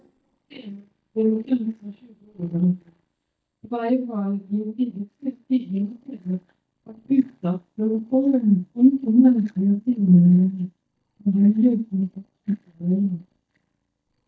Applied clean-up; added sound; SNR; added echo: neural mask model DeepFilterNet 3.